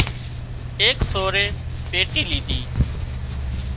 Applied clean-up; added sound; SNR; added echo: none; Tearing; -1 dB; none.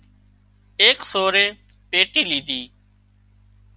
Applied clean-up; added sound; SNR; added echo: none; none; none; none.